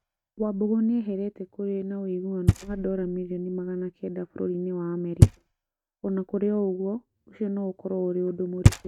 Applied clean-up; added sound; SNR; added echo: neural mask model RNNoise.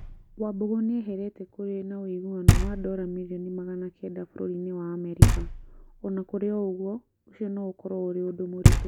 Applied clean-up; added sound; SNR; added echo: none; Knock; -5 dB; none.